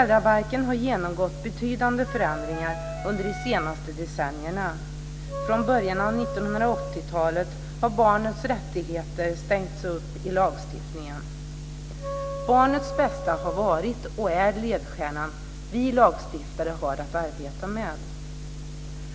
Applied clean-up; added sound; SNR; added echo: none; Wind instrument, woodwind instrument + Wind instrument, woodwind instrument; 9 dB; none.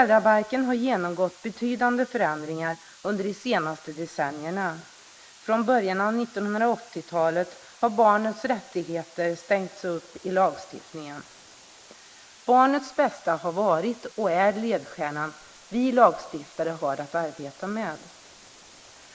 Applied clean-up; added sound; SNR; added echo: neural mask model Resemble Enhance denoiser.